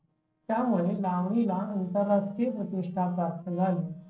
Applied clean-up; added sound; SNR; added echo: neural separator model SepFormer DNS4.